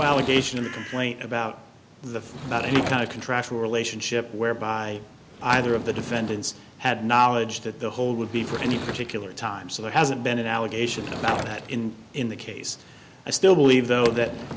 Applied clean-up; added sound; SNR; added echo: none; Bird + Sliding door / Wood; 12 dB; none.